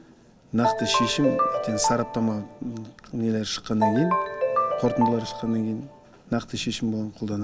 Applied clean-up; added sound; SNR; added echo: none; Ringtone; 0 dB; none.